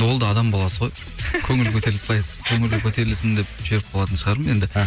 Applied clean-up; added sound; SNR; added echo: none; none; none; none.